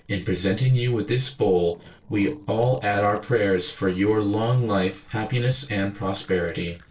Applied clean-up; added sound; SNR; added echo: neural separator model SepFormer DNS4.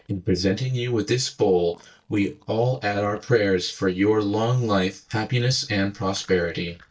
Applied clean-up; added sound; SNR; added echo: neural mask model DeepFilterNet 3.